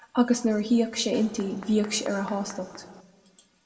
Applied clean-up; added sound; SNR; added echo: none; Mechanisms; 18 dB; reverberation time 1.1 s.